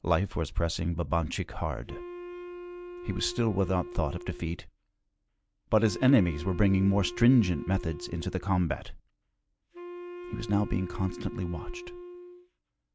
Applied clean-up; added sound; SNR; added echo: none; Wind instrument, woodwind instrument; 13 dB; none.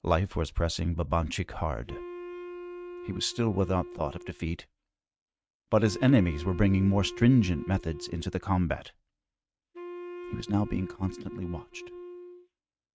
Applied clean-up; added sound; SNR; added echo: neural mask model RNNoise.